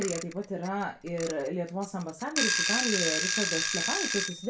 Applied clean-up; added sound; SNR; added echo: none; Alarm / Clock; -1 dB; reverberation time 0.3 s.